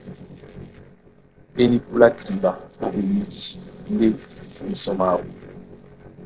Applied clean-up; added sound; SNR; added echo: neural separator model SepFormer DNS4.